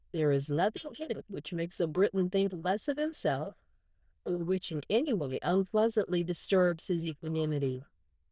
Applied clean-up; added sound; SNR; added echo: neural diffusion model UNIVERSE++.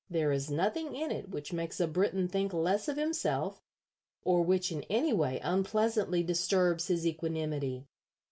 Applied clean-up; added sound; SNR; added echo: none; none; none; none.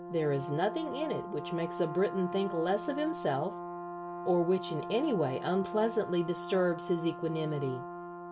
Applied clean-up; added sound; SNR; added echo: none; Brass instrument; 8 dB; none.